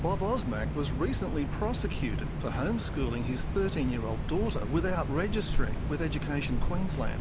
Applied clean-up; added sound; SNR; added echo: none; Cricket; -2 dB; none.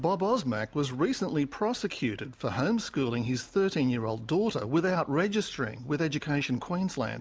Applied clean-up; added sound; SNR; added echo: none; none; none; none.